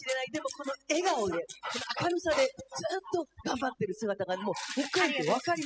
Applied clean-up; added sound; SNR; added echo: classical method spectral subtraction.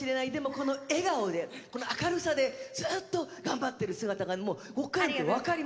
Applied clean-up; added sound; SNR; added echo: none; none; none; none.